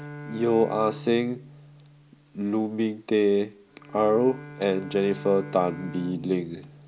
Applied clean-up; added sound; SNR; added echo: none; Bowed string instrument; 16 dB; none.